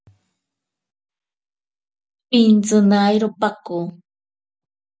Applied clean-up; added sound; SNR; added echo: none; none; none; none.